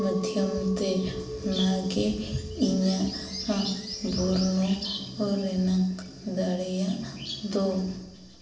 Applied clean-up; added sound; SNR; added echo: none; Chink, clink; 13 dB; reverberation time 0.9 s.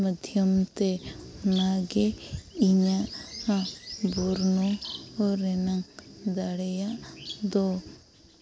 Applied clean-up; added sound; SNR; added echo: none; none; none; none.